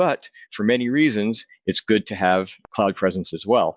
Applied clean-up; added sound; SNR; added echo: none; none; none; none.